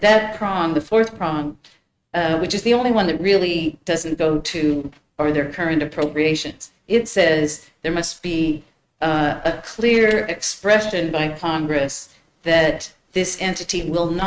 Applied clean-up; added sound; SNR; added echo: neural mask model RNNoise.